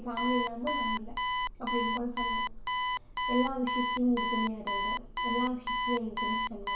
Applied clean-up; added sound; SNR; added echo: none; Alarm; -1 dB; reverberation time 0.6 s.